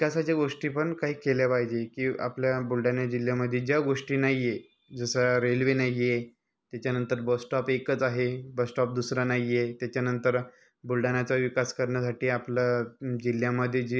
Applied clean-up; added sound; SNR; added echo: none; none; none; none.